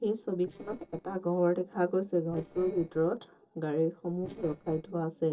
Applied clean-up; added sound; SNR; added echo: neural separator model SepFormer DNS4.